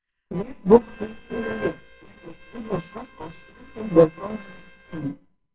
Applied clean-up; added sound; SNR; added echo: neural separator model SepFormer WHAMR!.